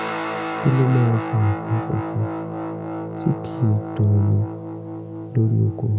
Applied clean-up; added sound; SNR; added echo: none; Guitar; 7 dB; none.